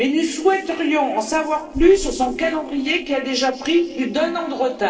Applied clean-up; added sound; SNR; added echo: neural separator model SepFormer DNS4.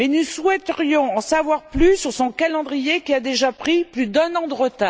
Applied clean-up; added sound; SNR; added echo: none; none; none; none.